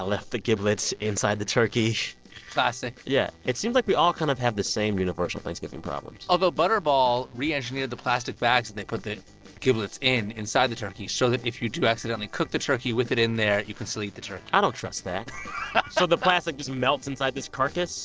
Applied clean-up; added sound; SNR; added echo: neural separator model SepFormer DNS4.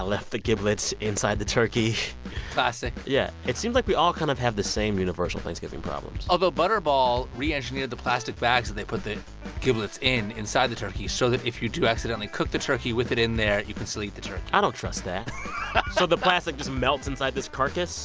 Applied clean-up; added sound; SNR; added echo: none; none; none; none.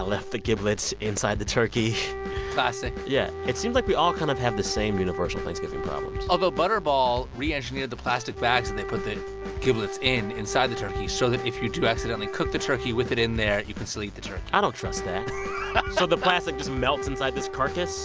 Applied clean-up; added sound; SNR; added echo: none; Wind instrument, woodwind instrument; 9 dB; none.